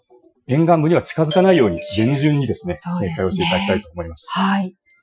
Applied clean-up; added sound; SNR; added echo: classical method Wiener filter.